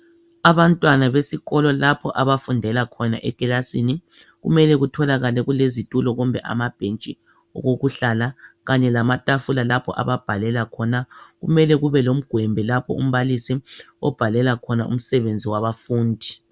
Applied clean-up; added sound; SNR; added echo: none; none; none; none.